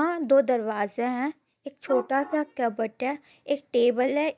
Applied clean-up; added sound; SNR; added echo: neural mask model DeepFilterNet 3.